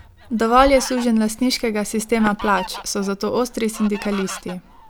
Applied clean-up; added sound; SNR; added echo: none; Fowl; 15 dB; none.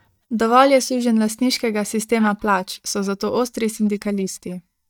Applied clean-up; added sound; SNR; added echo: neural mask model DeepFilterNet 3.